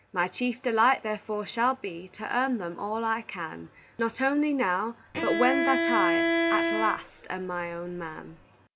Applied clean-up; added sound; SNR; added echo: none; Bowed string instrument; -1 dB; none.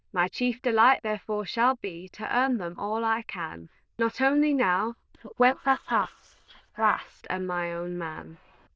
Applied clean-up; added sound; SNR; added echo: neural diffusion model UNIVERSE++.